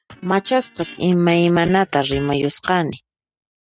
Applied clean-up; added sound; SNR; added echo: neural mask model RNNoise.